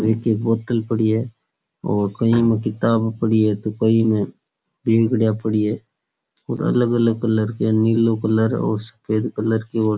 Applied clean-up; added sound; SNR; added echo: none; none; none; none.